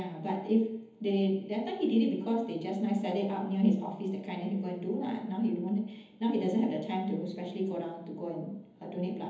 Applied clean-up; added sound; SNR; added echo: none; none; none; reverberation time 1.3 s.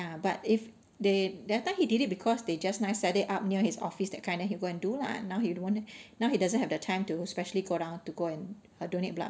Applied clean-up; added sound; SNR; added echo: none; none; none; none.